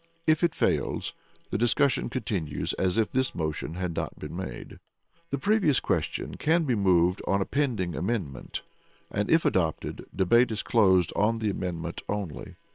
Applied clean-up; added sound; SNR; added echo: neural separator model SepFormer WHAM!.